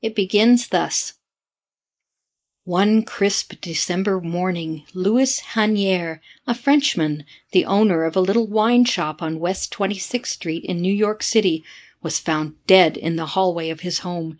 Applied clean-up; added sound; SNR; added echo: neural mask model Resemble Enhance denoiser.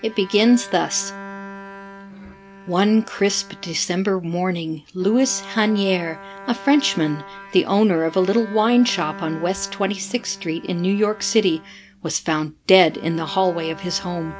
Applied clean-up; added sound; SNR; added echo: none; Bowed string instrument; 18 dB; none.